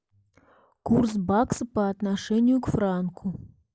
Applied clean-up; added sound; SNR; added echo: none; none; none; none.